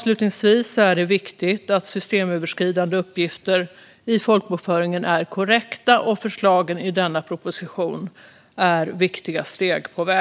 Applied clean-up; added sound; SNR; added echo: none; none; none; none.